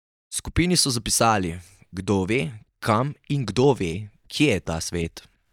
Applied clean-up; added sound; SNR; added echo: neural mask model DeepFilterNet 3.